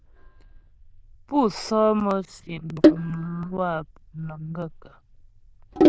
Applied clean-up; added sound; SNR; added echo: neural diffusion model UNIVERSE++.